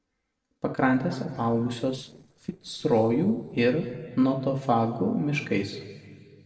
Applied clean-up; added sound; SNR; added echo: neural separator model SepFormer DNS4.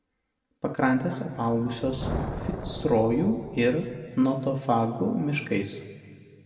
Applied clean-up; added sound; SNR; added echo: none; Thunder; 12 dB; reverberation time 1.6 s.